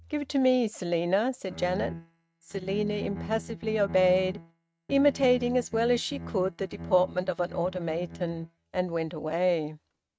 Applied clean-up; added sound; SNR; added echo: neural mask model RNNoise.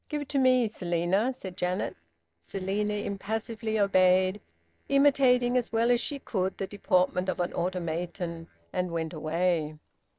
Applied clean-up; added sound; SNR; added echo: neural separator model SepFormer DNS4.